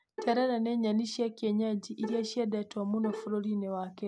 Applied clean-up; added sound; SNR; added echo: none; Bowed string instrument; 13 dB; none.